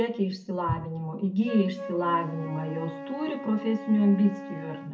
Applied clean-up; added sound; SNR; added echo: none; Wind instrument, woodwind instrument; 13 dB; reverberation time 0.5 s.